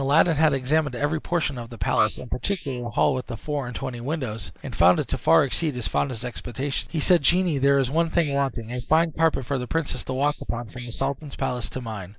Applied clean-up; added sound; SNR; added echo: neural mask model Resemble Enhance denoiser.